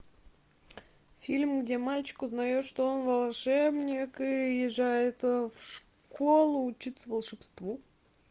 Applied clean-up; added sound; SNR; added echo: none; none; none; none.